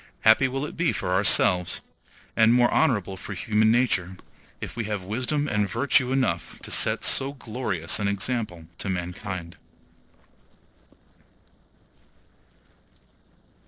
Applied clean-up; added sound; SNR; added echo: neural separator model SepFormer DNS4.